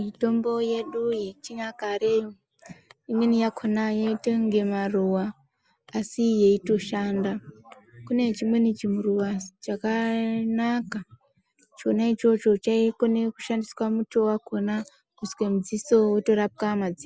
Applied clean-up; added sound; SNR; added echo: none; none; none; none.